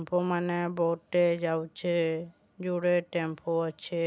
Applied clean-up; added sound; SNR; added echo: none; none; none; none.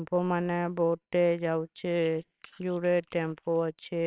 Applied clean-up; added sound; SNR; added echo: neural separator model SepFormer WHAMR!.